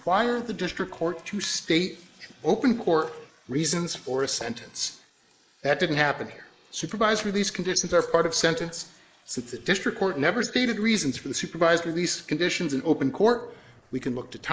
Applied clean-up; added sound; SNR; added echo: neural mask model Resemble Enhance denoiser.